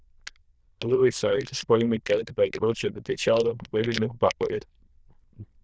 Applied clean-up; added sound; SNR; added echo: neural diffusion model UNIVERSE++.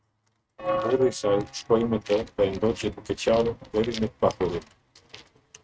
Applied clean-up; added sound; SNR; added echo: neural mask model RNNoise.